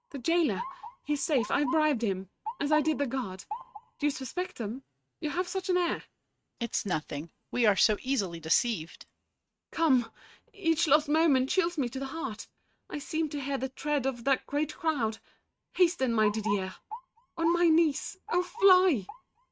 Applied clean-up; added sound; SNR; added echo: neural mask model RNNoise.